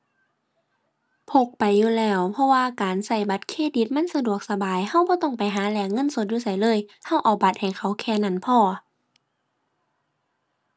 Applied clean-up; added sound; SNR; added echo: none; none; none; none.